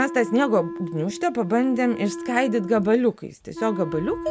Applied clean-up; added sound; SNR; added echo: none; Wind instrument, woodwind instrument; 11 dB; none.